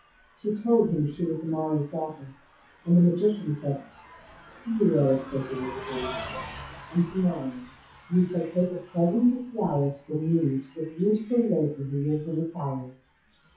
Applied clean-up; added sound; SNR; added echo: classical method WPE with log-MMSE.